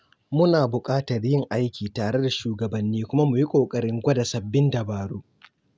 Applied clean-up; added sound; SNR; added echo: none; none; none; none.